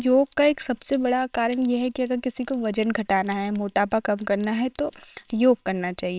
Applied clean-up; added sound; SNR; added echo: neural separator model SepFormer WHAMR!.